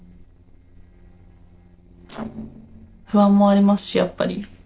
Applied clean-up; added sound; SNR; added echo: neural separator model SepFormer DNS4.